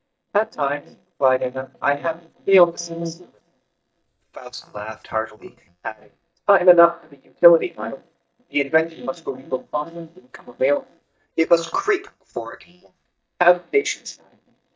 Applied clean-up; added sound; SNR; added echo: neural mask model DeepFilterNet 3.